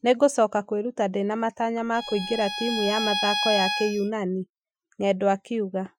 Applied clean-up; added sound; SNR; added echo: classical method Wiener filter.